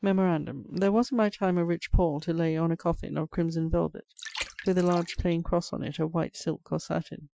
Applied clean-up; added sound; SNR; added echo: classical method Wiener filter.